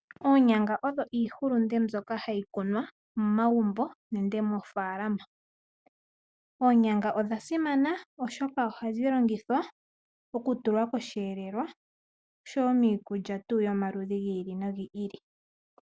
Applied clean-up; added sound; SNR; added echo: none; none; none; none.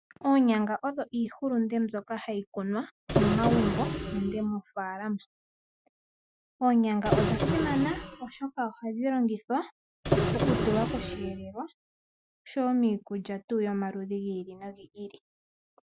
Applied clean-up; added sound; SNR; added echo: classical method Wiener filter.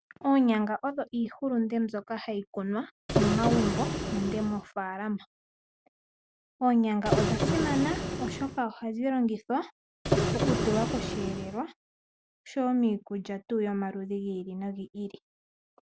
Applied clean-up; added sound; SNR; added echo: none; Printer; -2 dB; none.